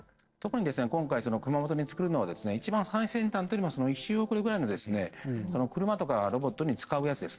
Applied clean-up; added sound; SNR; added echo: neural separator model SepFormer DNS4.